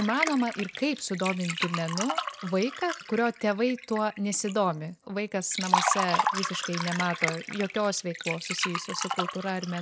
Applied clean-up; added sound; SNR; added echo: none; Liquid; 3 dB; none.